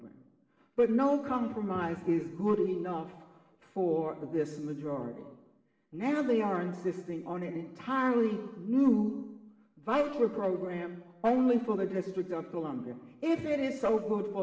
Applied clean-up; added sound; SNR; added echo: none; none; none; reverberation time 1.1 s.